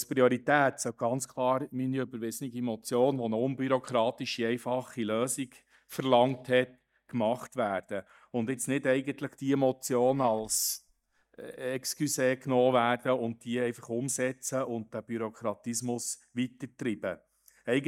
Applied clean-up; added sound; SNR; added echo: neural mask model DeepFilterNet 3.